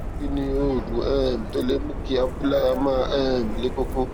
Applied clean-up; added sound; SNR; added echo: none; Subway, metro, underground; 5 dB; none.